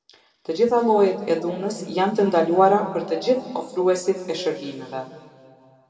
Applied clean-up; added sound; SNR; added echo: none; none; none; reverberation time 2.2 s.